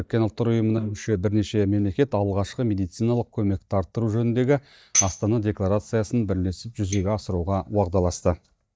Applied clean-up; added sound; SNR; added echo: neural mask model DeepFilterNet 3.